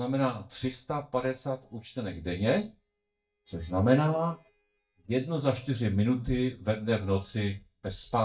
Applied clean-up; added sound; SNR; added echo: neural mask model DeepFilterNet 3.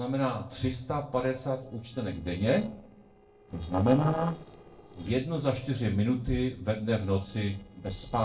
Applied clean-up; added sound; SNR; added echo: neural separator model SepFormer DNS4.